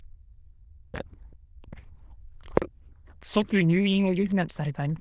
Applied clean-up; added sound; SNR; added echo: neural diffusion model UNIVERSE++.